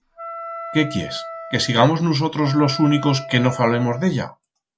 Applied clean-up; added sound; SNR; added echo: none; Wind instrument, woodwind instrument; 13 dB; none.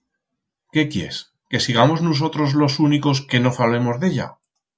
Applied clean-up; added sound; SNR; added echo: none; none; none; none.